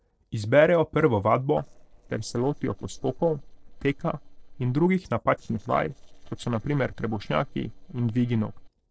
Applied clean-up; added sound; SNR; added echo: neural separator model SepFormer DNS4.